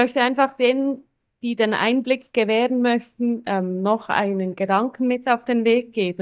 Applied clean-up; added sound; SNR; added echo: neural mask model DeepFilterNet 3.